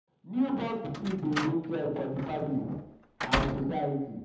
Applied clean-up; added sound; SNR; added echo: none; Slam; 5 dB; reverberation time 0.8 s.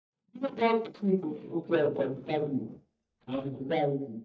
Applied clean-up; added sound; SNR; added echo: neural mask model DeepFilterNet 3.